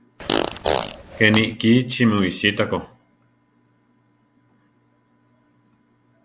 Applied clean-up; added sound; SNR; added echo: none; Fart; 1 dB; none.